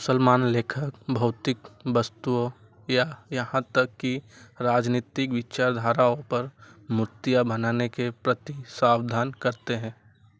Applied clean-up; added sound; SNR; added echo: none; none; none; none.